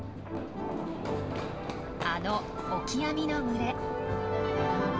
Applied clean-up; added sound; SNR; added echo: none; Run; 9 dB; none.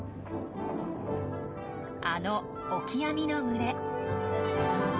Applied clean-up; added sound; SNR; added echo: none; none; none; none.